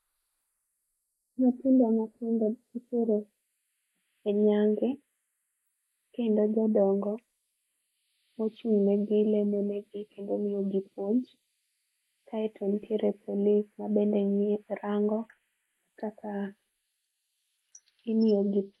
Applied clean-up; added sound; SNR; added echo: neural mask model Resemble Enhance denoiser.